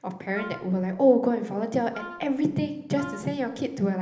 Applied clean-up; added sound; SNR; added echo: none; Wind instrument, woodwind instrument; 17 dB; reverberation time 0.8 s.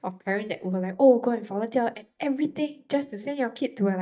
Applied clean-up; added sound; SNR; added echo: neural mask model DeepFilterNet 3.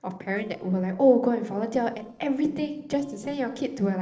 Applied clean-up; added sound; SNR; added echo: neural separator model SepFormer DNS4.